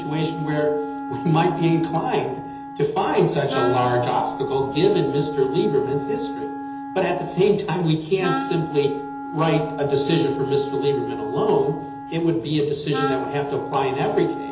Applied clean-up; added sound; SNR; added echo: none; Wind instrument, woodwind instrument; 9 dB; reverberation time 1.2 s.